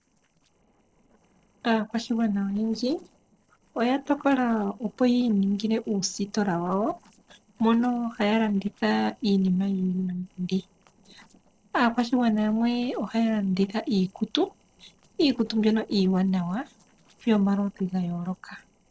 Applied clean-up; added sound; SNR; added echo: neural separator model SepFormer DNS4.